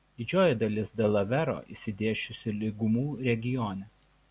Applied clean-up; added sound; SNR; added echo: none; none; none; none.